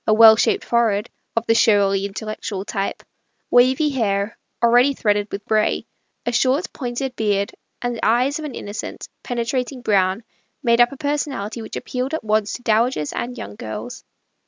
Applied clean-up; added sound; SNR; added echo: none; none; none; none.